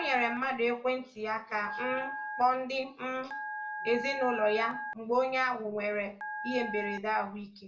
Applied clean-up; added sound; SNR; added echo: none; Telephone; 9 dB; reverberation time 0.3 s.